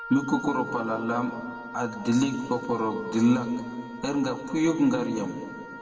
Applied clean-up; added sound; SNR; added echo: none; Wind instrument, woodwind instrument; 14 dB; reverberation time 1.9 s.